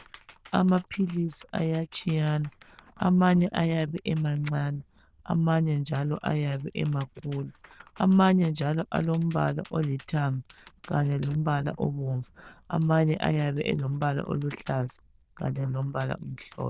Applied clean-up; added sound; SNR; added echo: neural diffusion model UNIVERSE++.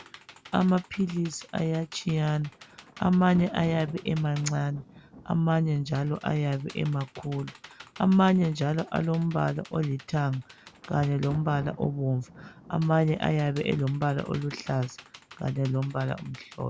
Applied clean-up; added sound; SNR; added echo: none; Thunder + Computer keyboard; 19 dB; none.